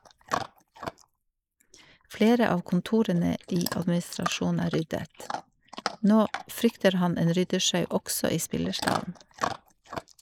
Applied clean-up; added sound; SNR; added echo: neural mask model Resemble Enhance denoiser.